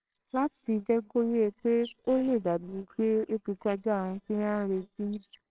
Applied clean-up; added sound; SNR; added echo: neural separator model SepFormer WHAMR!.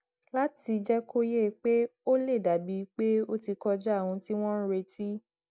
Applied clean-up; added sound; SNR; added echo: none; none; none; none.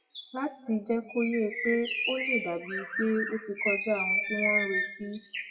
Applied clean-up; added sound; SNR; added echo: classical method WPE with log-MMSE.